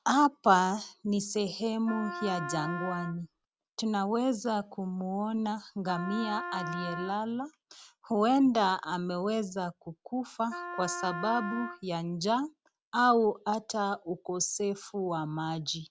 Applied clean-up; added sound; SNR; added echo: none; Wind instrument, woodwind instrument; 9 dB; none.